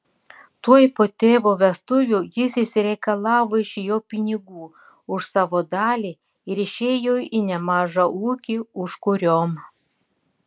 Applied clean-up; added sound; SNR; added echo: none; none; none; none.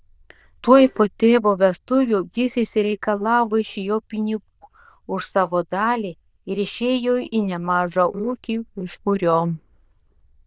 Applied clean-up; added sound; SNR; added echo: neural diffusion model UNIVERSE++.